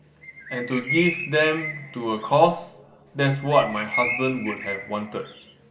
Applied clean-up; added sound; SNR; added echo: none; Bird; 8 dB; reverberation time 0.7 s.